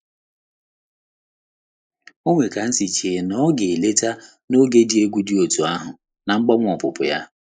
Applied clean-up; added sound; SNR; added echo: neural mask model Resemble Enhance denoiser.